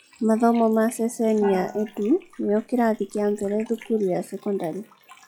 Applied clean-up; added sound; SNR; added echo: classical method log-MMSE.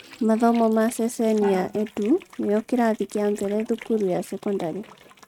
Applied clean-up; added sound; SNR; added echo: neural mask model RNNoise.